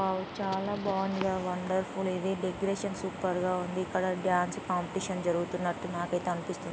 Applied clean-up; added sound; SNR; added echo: none; none; none; none.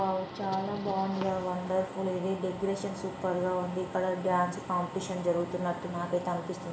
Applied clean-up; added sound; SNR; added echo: none; none; none; reverberation time 0.9 s.